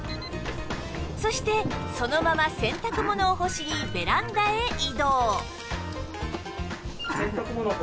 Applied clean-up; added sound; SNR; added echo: none; Thunder / Rain + Sneeze; 10 dB; none.